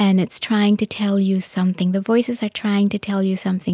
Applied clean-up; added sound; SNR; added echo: none; none; none; none.